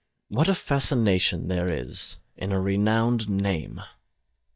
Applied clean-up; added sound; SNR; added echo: neural mask model DeepFilterNet 3.